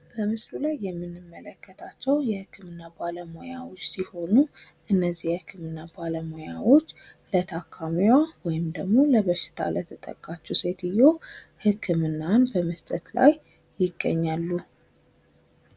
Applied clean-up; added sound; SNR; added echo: none; none; none; none.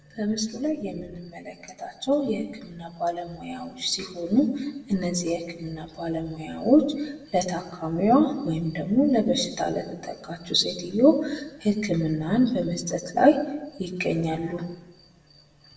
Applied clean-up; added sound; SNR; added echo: none; none; none; reverberation time 0.7 s.